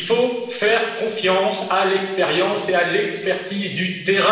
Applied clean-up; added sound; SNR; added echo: none; none; none; reverberation time 1.2 s.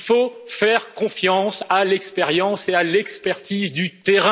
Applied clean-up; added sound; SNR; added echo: none; none; none; none.